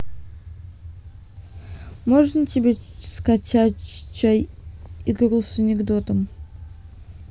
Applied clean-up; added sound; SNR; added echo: none; none; none; none.